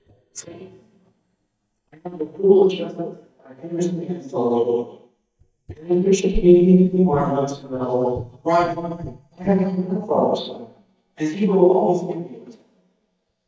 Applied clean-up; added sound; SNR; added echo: neural mask model DeepFilterNet 3.